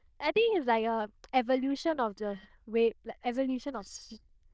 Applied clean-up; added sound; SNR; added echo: neural diffusion model UNIVERSE++.